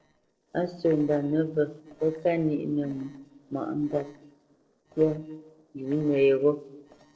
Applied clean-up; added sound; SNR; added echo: neural separator model SepFormer DNS4.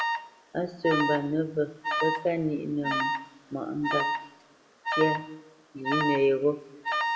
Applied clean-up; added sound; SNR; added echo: none; Alarm; 2 dB; reverberation time 0.8 s.